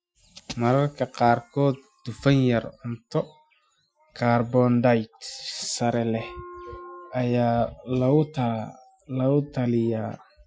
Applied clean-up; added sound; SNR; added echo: classical method Wiener filter.